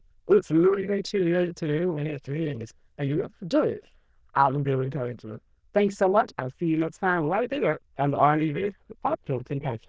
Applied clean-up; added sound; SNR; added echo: neural diffusion model UNIVERSE++.